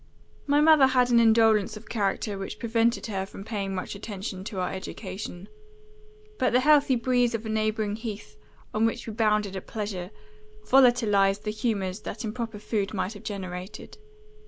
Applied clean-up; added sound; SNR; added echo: none; Telephone; 16 dB; none.